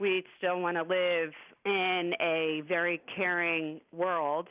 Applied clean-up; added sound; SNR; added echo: none; none; none; none.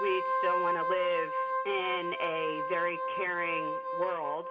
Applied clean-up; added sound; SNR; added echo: none; Wind instrument, woodwind instrument; -1 dB; reverberation time 1.7 s.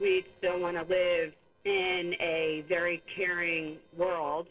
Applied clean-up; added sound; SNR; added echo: neural separator model SepFormer DNS4.